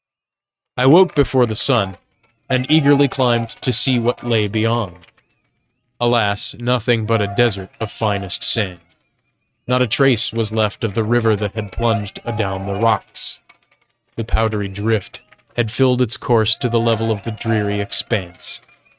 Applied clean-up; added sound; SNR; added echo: neural mask model RNNoise.